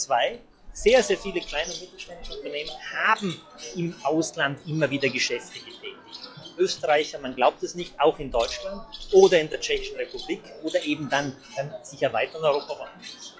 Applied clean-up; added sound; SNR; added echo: classical method log-MMSE.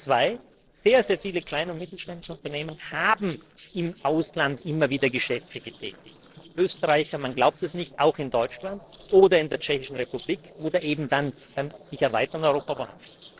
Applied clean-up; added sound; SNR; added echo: neural separator model SepFormer DNS4.